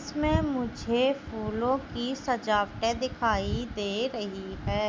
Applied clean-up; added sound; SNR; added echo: none; none; none; none.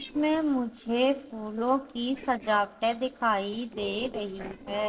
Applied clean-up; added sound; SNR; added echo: neural separator model SepFormer DNS4.